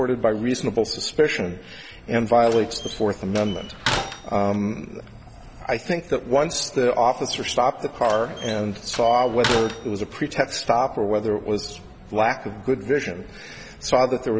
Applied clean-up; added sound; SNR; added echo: none; Slam; 8 dB; none.